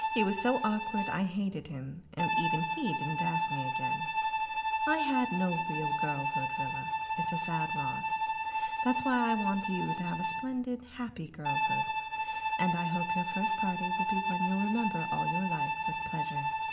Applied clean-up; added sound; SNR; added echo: none; Bowed string instrument; -2 dB; reverberation time 1.6 s.